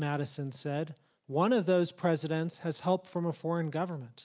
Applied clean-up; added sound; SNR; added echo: none; none; none; none.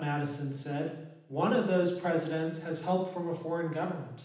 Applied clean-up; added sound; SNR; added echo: none; none; none; reverberation time 0.9 s.